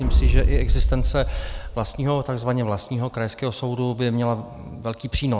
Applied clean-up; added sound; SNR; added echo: none; Boom; -4 dB; none.